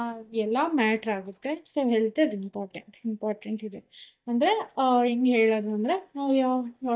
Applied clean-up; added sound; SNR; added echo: neural mask model DeepFilterNet 3.